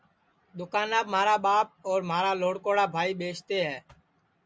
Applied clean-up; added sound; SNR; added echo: none; none; none; none.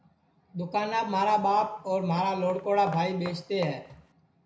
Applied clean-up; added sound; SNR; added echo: none; Walk, footsteps; 19 dB; reverberation time 0.5 s.